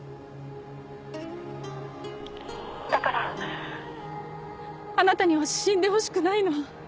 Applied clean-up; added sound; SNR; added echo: none; none; none; none.